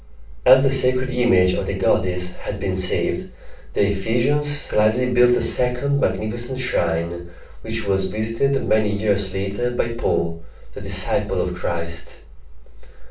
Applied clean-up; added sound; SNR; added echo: none; none; none; reverberation time 0.3 s.